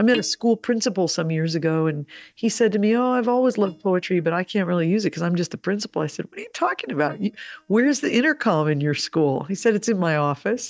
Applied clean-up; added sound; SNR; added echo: neural mask model DeepFilterNet 3.